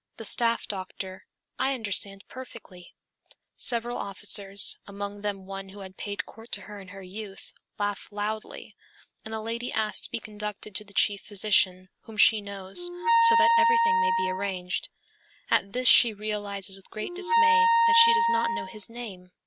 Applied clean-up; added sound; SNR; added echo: none; Wind instrument, woodwind instrument; -4 dB; none.